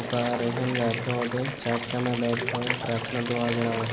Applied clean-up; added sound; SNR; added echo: none; Water; 5 dB; none.